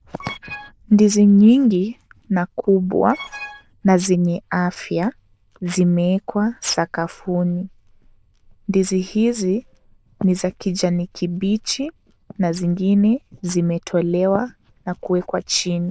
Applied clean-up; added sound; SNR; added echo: neural diffusion model UNIVERSE++.